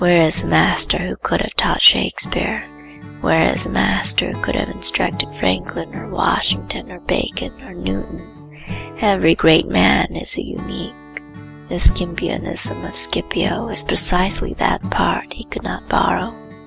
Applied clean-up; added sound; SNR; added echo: none; Acoustic guitar / Strum; 14 dB; none.